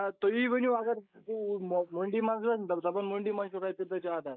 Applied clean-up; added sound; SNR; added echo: neural mask model Resemble Enhance denoiser.